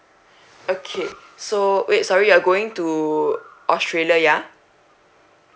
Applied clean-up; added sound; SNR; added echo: none; none; none; none.